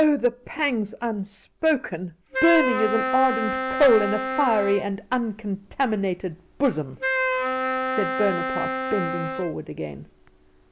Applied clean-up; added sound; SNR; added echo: none; Wind instrument, woodwind instrument; 2 dB; none.